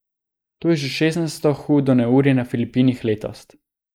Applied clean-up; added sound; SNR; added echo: neural mask model Resemble Enhance denoiser.